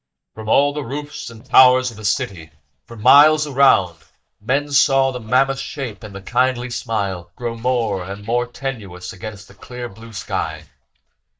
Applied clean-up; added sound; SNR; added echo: neural mask model DeepFilterNet 3.